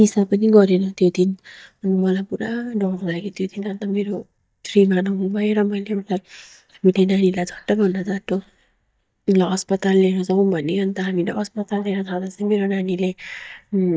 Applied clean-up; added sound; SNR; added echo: neural mask model DeepFilterNet 3.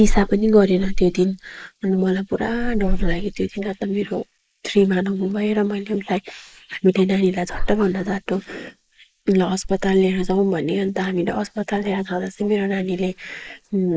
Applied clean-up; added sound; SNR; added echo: neural mask model Resemble Enhance denoiser.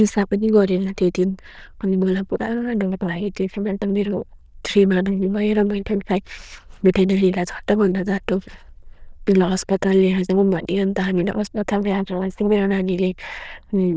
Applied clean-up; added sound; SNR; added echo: neural diffusion model UNIVERSE++.